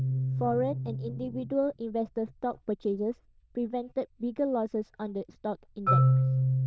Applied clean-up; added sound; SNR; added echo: neural diffusion model UNIVERSE++.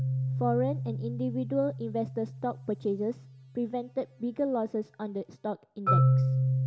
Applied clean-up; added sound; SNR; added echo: none; Marimba, xylophone; -2 dB; none.